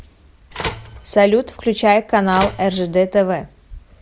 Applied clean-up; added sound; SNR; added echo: none; Telephone; 12 dB; none.